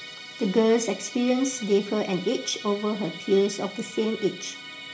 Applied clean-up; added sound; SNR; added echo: none; Musical instrument; 14 dB; reverberation time 0.4 s.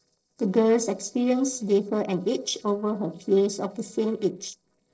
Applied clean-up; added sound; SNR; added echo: neural separator model SepFormer DNS4.